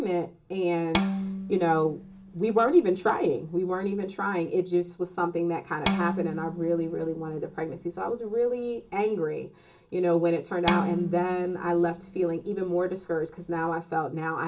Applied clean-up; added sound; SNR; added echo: none; Bowed string instrument; 7 dB; reverberation time 0.2 s.